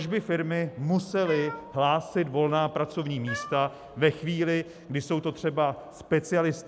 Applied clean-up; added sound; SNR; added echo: none; Cat; 15 dB; none.